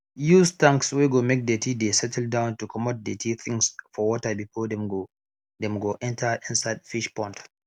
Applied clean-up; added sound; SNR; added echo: none; none; none; none.